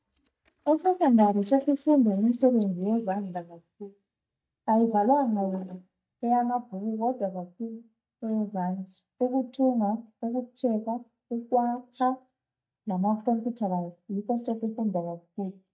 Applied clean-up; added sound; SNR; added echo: neural mask model DeepFilterNet 3.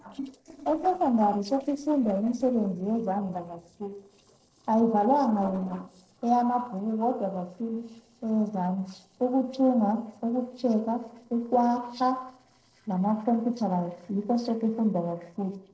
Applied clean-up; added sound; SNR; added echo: neural separator model SepFormer DNS4.